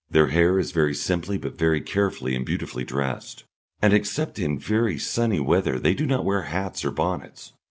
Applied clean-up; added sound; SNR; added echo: none; none; none; none.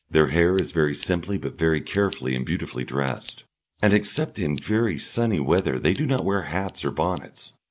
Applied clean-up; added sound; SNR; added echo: none; Scissors; 18 dB; none.